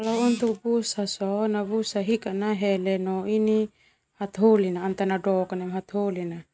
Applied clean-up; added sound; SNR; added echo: none; none; none; none.